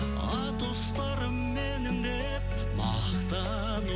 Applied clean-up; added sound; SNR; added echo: none; none; none; none.